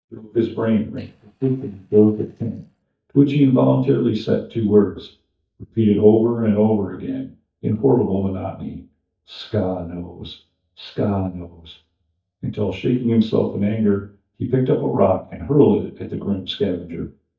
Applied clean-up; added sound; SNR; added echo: neural mask model DeepFilterNet 3.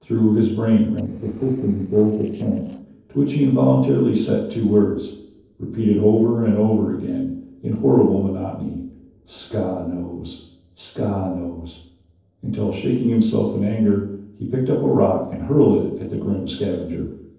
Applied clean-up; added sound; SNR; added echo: neural separator model SepFormer DNS4.